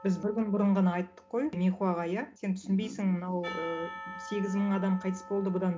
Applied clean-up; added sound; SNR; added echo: none; Percussion; 16 dB; reverberation time 0.3 s.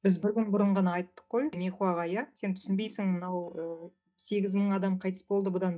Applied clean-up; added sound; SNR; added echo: neural mask model DeepFilterNet 3.